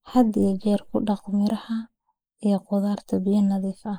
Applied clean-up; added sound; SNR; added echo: neural mask model Resemble Enhance denoiser.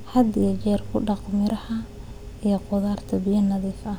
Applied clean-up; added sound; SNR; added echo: none; none; none; none.